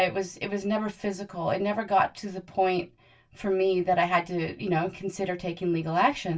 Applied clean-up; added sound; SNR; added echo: none; none; none; reverberation time 0.2 s.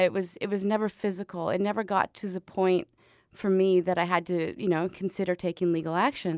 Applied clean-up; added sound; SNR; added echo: none; none; none; none.